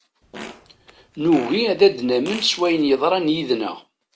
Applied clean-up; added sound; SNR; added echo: none; Fart; 18 dB; none.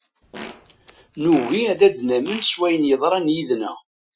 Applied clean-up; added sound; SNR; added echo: classical method Wiener filter.